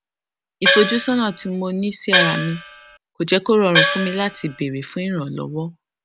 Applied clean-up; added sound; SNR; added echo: none; Gong; -1 dB; none.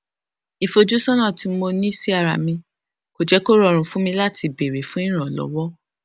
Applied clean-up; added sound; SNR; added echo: none; none; none; none.